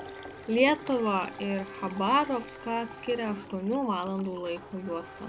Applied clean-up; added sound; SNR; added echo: none; Race car, auto racing / Accelerating, revving, vroom + Liquid; 14 dB; none.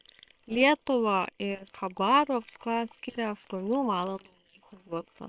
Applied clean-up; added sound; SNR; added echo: neural separator model SepFormer WHAM!.